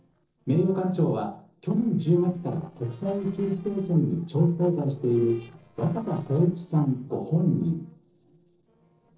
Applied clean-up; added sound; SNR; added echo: neural separator model SepFormer DNS4.